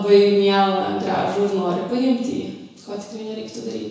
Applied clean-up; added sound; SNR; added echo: none; none; none; reverberation time 1.0 s.